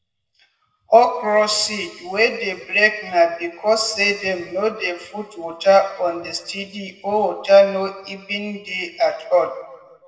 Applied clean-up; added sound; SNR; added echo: none; none; none; reverberation time 1.2 s.